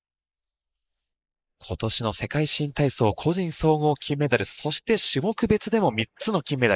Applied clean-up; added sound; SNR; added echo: neural mask model Resemble Enhance denoiser.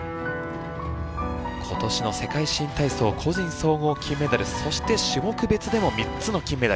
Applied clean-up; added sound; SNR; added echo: none; Piano; 8 dB; none.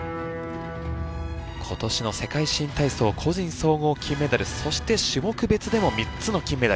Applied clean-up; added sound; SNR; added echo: none; none; none; none.